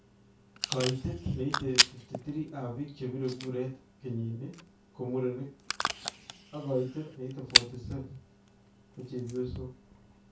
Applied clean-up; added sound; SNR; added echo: none; Packing tape, duct tape / Tearing; -1 dB; reverberation time 0.3 s.